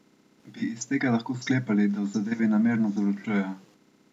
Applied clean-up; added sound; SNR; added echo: none; none; none; none.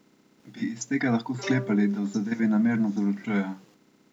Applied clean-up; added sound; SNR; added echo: none; Bowed string instrument; 16 dB; none.